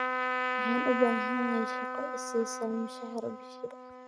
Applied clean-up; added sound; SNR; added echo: neural mask model RNNoise.